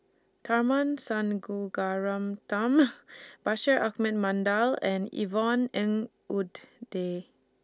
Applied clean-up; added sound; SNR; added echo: none; none; none; none.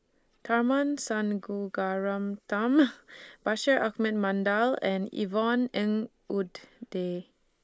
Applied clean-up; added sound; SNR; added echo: neural mask model Resemble Enhance denoiser.